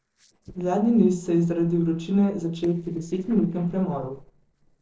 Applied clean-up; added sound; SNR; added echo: neural separator model SepFormer DNS4.